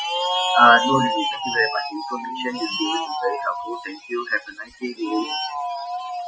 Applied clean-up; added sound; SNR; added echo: classical method Wiener filter.